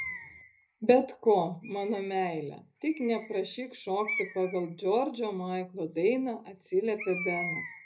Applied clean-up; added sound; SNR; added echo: none; Bird; 12 dB; reverberation time 0.3 s.